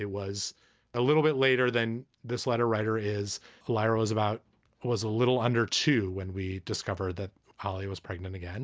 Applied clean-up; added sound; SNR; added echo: none; none; none; none.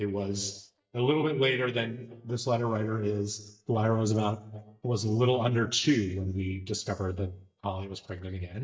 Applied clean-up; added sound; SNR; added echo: neural mask model DeepFilterNet 3.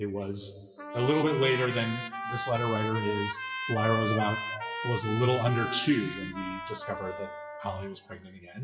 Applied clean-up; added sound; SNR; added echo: classical method WPE with log-MMSE.